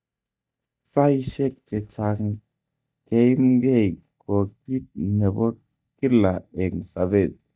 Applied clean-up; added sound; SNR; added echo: neural mask model DeepFilterNet 3.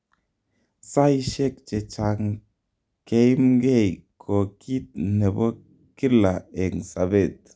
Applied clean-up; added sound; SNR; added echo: none; none; none; none.